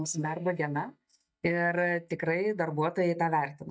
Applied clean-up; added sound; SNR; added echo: neural mask model DeepFilterNet 3.